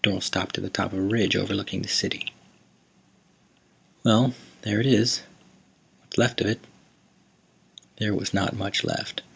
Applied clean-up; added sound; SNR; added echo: none; none; none; none.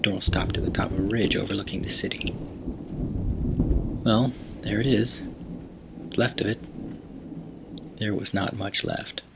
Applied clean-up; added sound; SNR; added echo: none; Thunder; 3 dB; none.